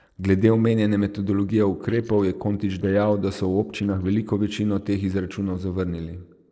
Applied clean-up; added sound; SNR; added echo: neural separator model SepFormer DNS4.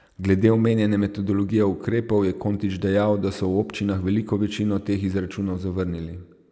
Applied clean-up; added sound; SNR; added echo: none; none; none; none.